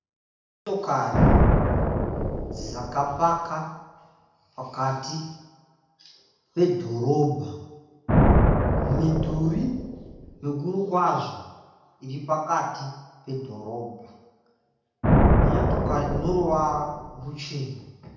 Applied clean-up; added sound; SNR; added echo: none; Thunder; -3 dB; reverberation time 0.9 s.